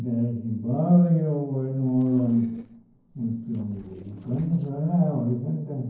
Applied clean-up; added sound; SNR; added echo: neural separator model SepFormer DNS4.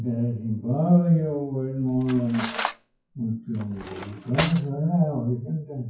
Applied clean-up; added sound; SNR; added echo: classical method WPE with log-MMSE.